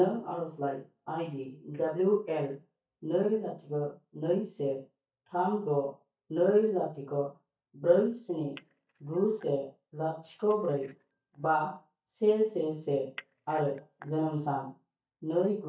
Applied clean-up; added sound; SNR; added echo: neural mask model DeepFilterNet 3.